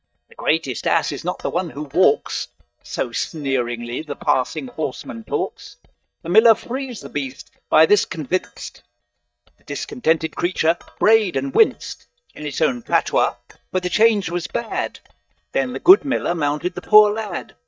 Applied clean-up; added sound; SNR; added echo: neural mask model DeepFilterNet 3.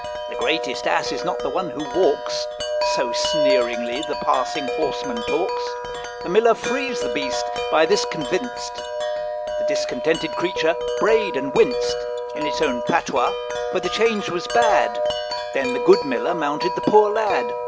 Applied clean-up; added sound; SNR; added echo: none; Wind chime; 2 dB; none.